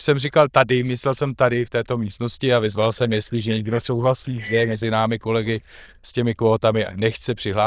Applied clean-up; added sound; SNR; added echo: neural diffusion model UNIVERSE++.